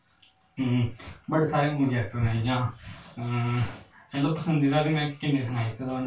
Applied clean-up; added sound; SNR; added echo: none; none; none; reverberation time 0.2 s.